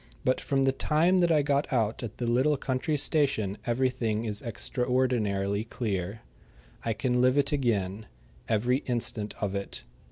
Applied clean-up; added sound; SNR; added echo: none; none; none; none.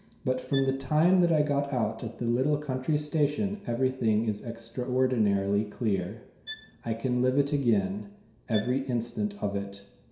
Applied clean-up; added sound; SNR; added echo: none; Bowed string instrument; 18 dB; reverberation time 0.7 s.